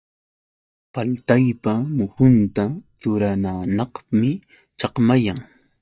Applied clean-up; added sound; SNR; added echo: neural mask model DeepFilterNet 3.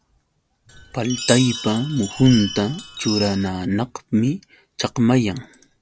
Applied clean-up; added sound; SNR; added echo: none; Chime; 9 dB; none.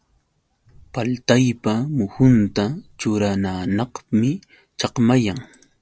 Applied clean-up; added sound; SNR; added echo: none; none; none; none.